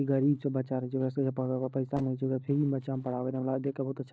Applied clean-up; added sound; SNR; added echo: neural separator model SepFormer DNS4.